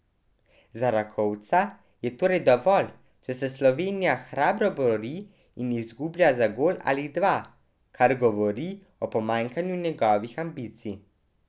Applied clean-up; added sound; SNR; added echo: none; none; none; none.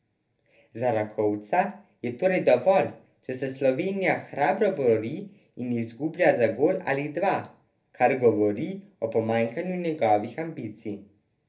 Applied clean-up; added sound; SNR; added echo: none; none; none; reverberation time 0.3 s.